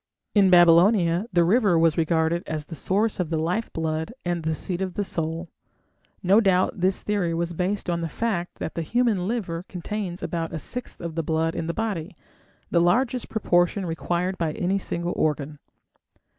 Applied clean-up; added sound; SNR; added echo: none; none; none; none.